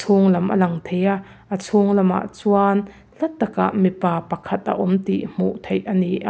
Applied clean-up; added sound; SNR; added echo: none; none; none; none.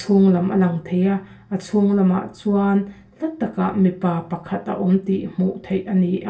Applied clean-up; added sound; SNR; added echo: none; none; none; reverberation time 0.2 s.